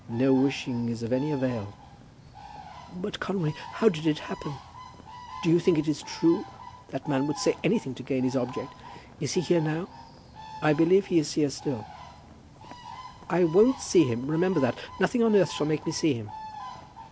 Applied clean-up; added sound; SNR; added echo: none; Bird; 16 dB; none.